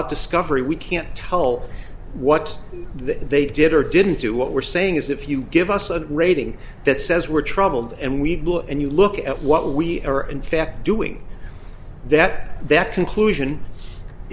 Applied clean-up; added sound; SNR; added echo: none; none; none; none.